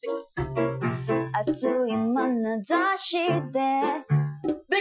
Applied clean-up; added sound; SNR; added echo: classical method Wiener filter.